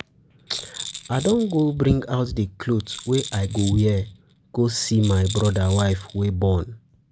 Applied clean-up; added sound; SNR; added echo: none; Rattle; 16 dB; none.